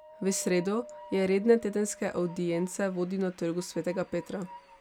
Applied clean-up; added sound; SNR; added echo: none; Wind + Train; 19 dB; none.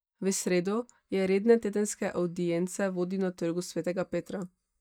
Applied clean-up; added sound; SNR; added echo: neural mask model DeepFilterNet 3.